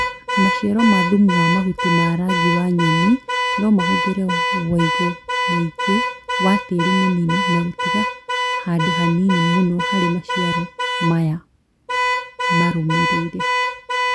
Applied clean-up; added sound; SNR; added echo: none; Alarm / Car; 2 dB; none.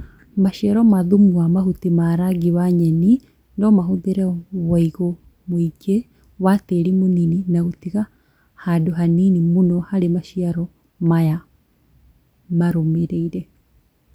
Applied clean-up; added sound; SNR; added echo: none; none; none; none.